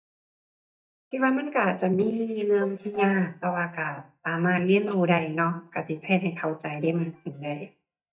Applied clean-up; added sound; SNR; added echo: neural mask model DeepFilterNet 3.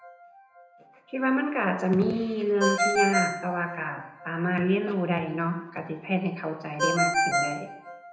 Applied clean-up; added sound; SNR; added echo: none; Ringtone; 3 dB; reverberation time 0.8 s.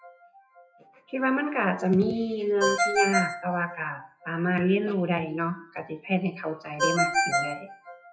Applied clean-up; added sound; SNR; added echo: classical method WPE with log-MMSE.